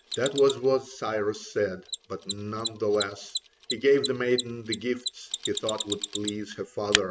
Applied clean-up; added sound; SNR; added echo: none; Mechanisms; 7 dB; none.